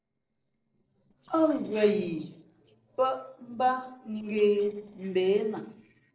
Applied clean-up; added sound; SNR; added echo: neural separator model SepFormer DNS4.